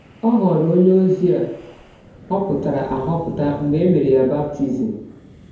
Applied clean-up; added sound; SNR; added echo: none; Wind; 20 dB; reverberation time 0.9 s.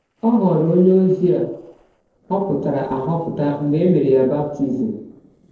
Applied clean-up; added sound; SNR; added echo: neural separator model SepFormer DNS4.